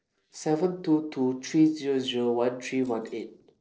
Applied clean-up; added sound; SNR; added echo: neural separator model SepFormer DNS4.